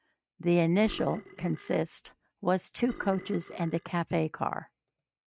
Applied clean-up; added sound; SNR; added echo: neural mask model RNNoise.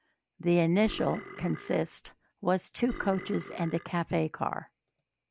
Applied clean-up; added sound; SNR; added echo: none; Burping, eructation; 14 dB; none.